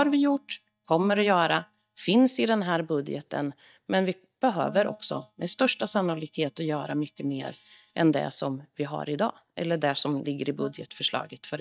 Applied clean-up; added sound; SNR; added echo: neural mask model DeepFilterNet 3.